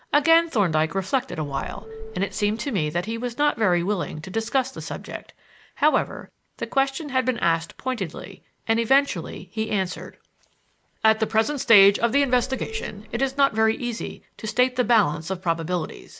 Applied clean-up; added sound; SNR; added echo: none; Subway, metro, underground / Doorbell; 12 dB; none.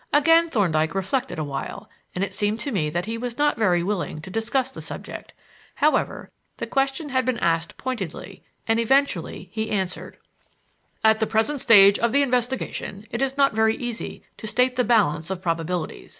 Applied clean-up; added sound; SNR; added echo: none; none; none; none.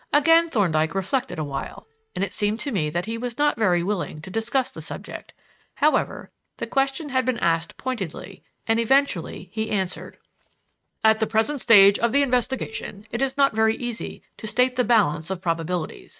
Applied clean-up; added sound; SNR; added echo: neural mask model RNNoise.